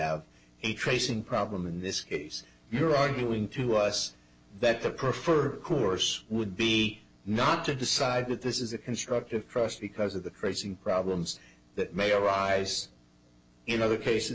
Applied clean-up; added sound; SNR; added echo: none; none; none; none.